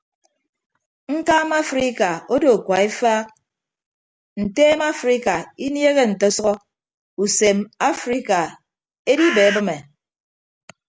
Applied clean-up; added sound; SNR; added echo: none; Bird; 3 dB; none.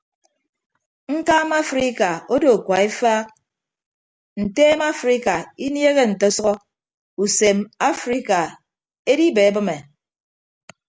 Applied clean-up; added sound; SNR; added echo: none; none; none; none.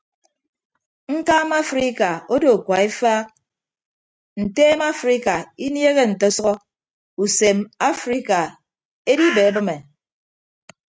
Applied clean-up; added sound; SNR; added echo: neural mask model RNNoise.